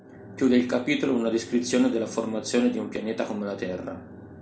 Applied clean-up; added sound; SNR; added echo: none; none; none; none.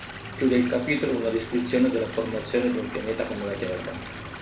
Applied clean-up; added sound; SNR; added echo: none; Stream / Liquid; 13 dB; reverberation time 0.5 s.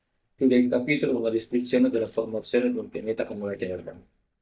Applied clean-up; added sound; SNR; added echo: neural mask model DeepFilterNet 3.